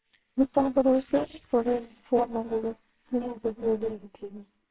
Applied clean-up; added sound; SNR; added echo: neural separator model SepFormer WHAMR!.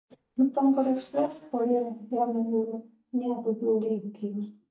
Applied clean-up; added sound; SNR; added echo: neural mask model DeepFilterNet 3.